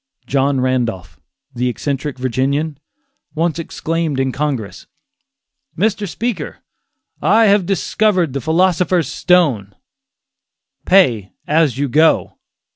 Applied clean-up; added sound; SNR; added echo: none; none; none; none.